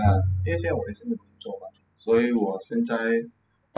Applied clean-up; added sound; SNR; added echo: classical method spectral subtraction.